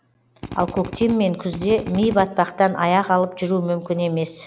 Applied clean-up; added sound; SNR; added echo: none; Drill; 11 dB; none.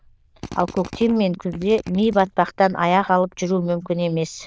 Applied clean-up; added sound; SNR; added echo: neural diffusion model UNIVERSE++.